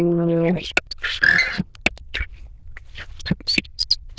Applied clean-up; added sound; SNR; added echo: neural diffusion model UNIVERSE++.